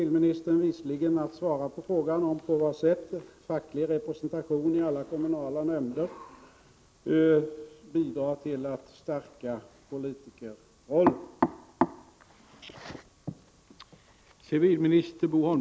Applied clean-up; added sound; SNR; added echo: none; none; none; none.